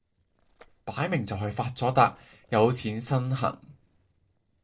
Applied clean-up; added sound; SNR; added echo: neural separator model SepFormer DNS4.